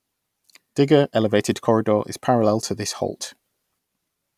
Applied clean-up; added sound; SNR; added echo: none; none; none; none.